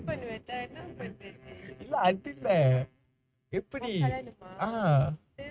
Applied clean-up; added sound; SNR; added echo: neural mask model RNNoise.